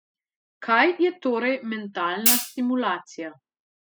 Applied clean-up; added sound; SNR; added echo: classical method spectral subtraction.